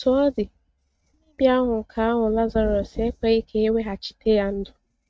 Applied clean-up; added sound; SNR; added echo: neural mask model RNNoise.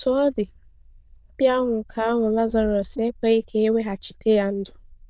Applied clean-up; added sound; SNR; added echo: neural diffusion model UNIVERSE++.